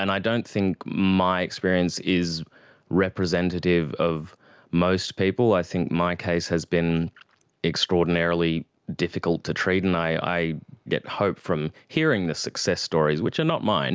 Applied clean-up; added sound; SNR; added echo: none; none; none; none.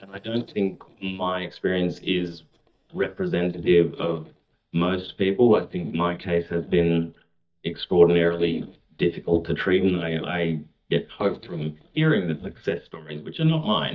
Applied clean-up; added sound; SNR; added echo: neural mask model DeepFilterNet 3.